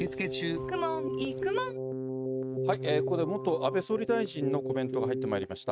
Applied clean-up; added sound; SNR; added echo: neural mask model RNNoise.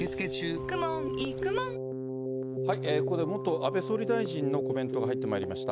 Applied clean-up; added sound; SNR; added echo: none; Keyboard (musical); 0 dB; none.